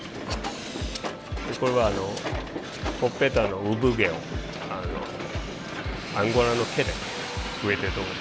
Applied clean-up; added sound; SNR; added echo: none; Hiss; 6 dB; none.